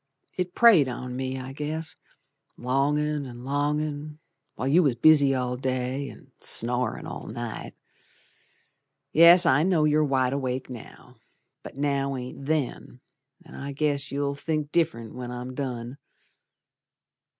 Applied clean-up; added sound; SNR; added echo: none; none; none; none.